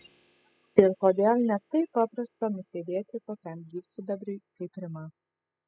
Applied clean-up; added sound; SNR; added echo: classical method spectral subtraction.